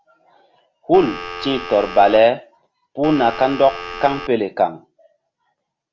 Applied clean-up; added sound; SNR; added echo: none; Telephone; 11 dB; none.